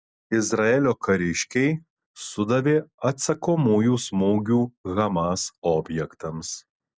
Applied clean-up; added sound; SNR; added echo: none; none; none; none.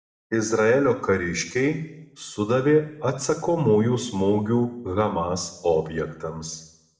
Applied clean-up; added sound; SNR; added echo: none; none; none; reverberation time 0.7 s.